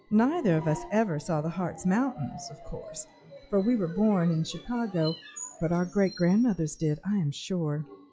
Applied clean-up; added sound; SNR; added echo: classical method log-MMSE.